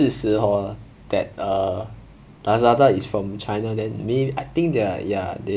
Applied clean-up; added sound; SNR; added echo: none; none; none; none.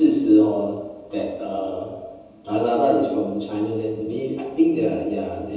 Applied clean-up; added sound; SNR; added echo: none; none; none; reverberation time 1.1 s.